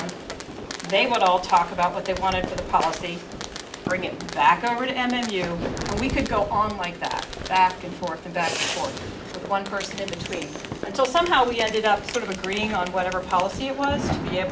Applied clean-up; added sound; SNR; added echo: none; Fireworks; 8 dB; none.